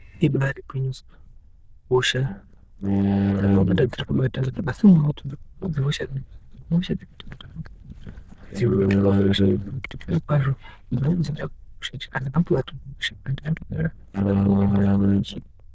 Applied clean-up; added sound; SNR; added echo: neural diffusion model UNIVERSE++.